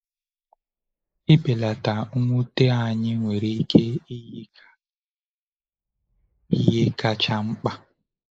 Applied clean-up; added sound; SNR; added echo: neural mask model Resemble Enhance denoiser.